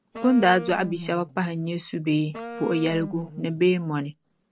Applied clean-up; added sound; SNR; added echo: none; Wind instrument, woodwind instrument; 13 dB; none.